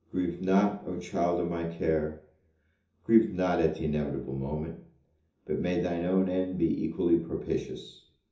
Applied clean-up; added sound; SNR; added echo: none; none; none; reverberation time 0.6 s.